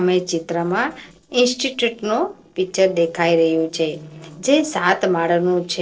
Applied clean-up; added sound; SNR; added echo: neural separator model SepFormer DNS4.